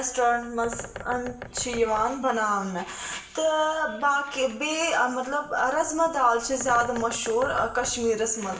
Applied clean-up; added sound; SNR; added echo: none; Bird; 17 dB; reverberation time 1.0 s.